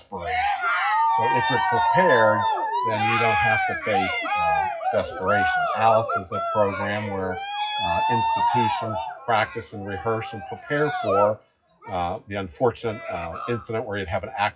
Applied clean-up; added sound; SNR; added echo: classical method WPE with log-MMSE.